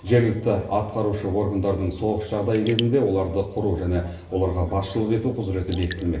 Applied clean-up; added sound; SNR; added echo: none; Raindrop / Drip; 19 dB; reverberation time 0.9 s.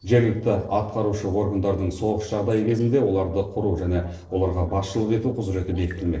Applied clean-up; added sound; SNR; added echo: neural separator model SepFormer DNS4.